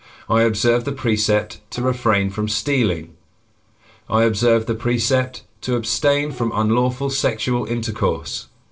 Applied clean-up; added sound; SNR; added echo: neural separator model SepFormer DNS4.